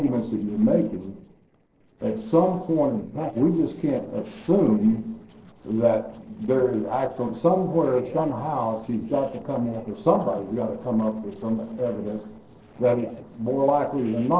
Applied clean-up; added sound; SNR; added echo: neural separator model SepFormer DNS4.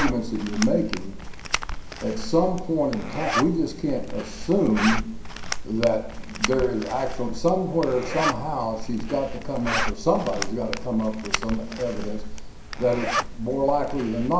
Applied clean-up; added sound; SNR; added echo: none; Zipper (clothing); 4 dB; reverberation time 0.5 s.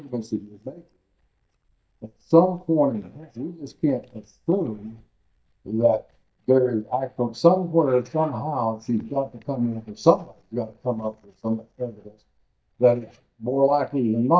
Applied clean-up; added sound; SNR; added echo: neural mask model DeepFilterNet 3.